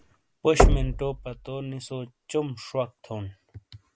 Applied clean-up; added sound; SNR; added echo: none; Knock; -4 dB; none.